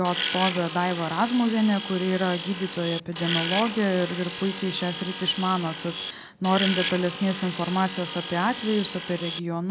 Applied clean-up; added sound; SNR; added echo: none; Tools; 7 dB; none.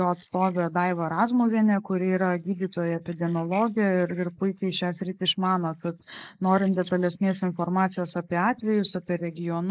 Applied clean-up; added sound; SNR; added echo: neural mask model Resemble Enhance denoiser.